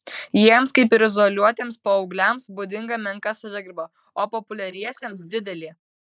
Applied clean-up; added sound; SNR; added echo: neural mask model Resemble Enhance denoiser.